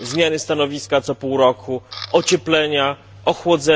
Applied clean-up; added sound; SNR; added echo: none; Camera + Slam / Engine; 20 dB; none.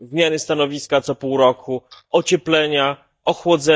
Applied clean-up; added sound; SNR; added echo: neural mask model DeepFilterNet 3.